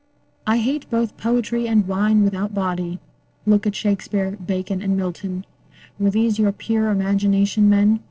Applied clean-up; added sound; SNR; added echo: neural separator model SepFormer DNS4.